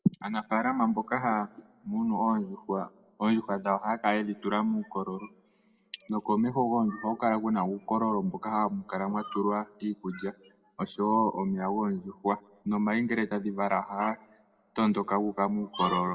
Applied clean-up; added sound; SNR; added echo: none; none; none; reverberation time 0.5 s.